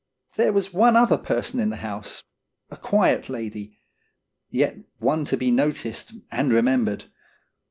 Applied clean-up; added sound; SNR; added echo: none; none; none; none.